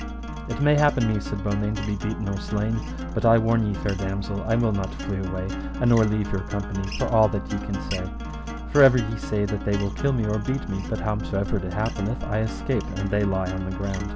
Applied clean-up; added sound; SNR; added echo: none; Acoustic guitar; 10 dB; none.